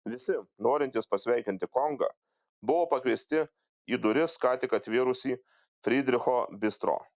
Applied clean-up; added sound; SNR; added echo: none; none; none; none.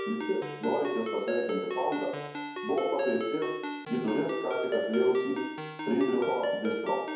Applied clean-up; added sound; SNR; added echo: none; Ringtone; 4 dB; reverberation time 0.9 s.